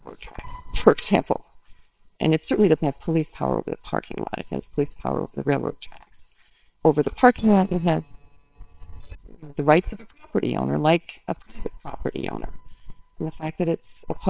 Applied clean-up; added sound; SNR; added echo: neural separator model SepFormer WHAMR!.